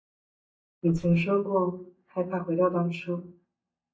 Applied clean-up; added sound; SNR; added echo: neural mask model DeepFilterNet 3.